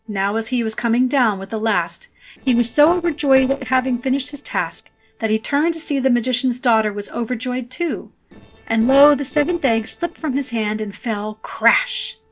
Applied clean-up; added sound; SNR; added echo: neural separator model SepFormer DNS4.